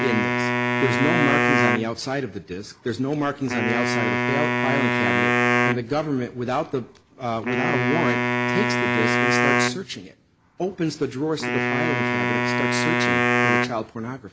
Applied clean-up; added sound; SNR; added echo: none; Wind instrument, woodwind instrument; -4 dB; none.